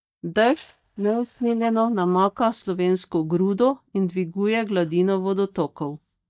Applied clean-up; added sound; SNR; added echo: neural mask model DeepFilterNet 3.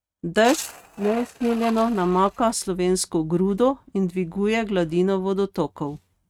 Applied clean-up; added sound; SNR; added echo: neural mask model RNNoise.